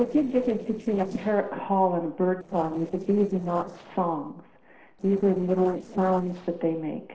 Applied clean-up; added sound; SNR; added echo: neural separator model SepFormer DNS4.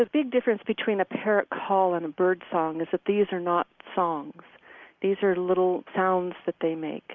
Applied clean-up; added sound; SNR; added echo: none; none; none; none.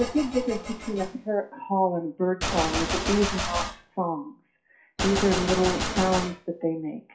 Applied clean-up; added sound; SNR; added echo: classical method WPE with log-MMSE.